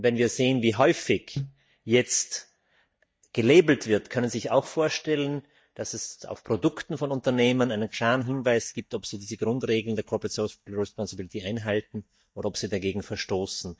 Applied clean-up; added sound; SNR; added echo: neural mask model DeepFilterNet 3.